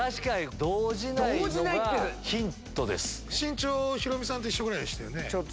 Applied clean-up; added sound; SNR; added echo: none; none; none; none.